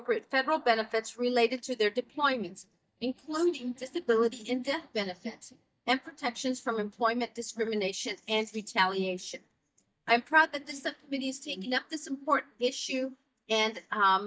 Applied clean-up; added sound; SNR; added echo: neural mask model DeepFilterNet 3.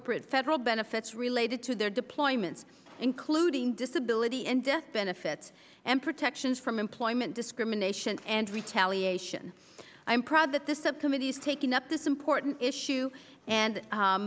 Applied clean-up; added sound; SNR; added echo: none; none; none; none.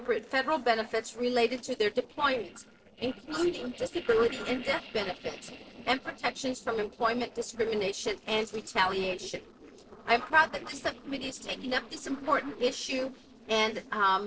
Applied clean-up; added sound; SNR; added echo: neural separator model SepFormer DNS4.